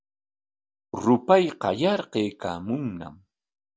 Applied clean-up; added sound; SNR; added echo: none; none; none; none.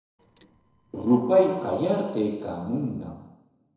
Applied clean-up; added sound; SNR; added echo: neural separator model SepFormer DNS4.